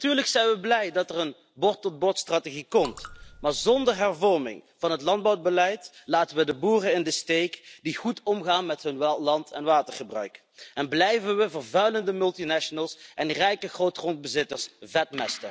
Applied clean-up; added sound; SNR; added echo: none; Raindrop / Drip; 18 dB; none.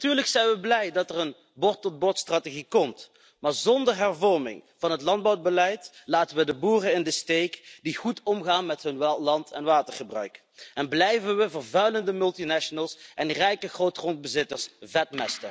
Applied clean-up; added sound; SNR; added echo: none; none; none; none.